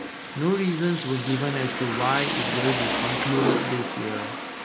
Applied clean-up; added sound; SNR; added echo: none; Rain; 1 dB; none.